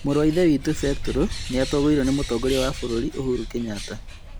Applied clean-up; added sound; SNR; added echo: none; Bird; 8 dB; none.